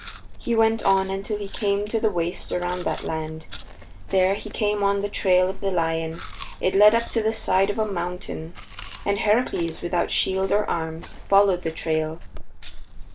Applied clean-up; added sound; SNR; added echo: none; Chewing, mastication; 10 dB; none.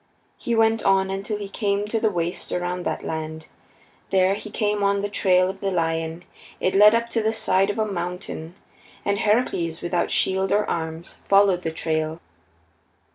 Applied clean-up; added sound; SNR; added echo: none; none; none; none.